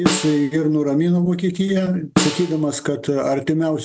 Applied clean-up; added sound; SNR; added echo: none; Snare drum; 7 dB; none.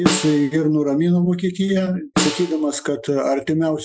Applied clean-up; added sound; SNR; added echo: classical method Wiener filter.